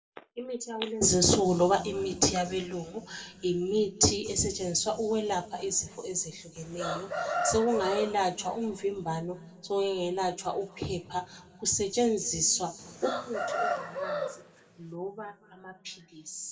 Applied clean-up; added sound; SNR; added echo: none; Chicken, rooster; 4 dB; reverberation time 1.8 s.